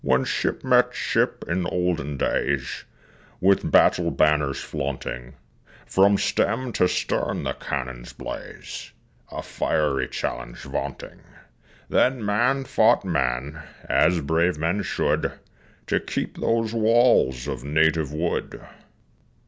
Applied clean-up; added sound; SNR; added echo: none; none; none; none.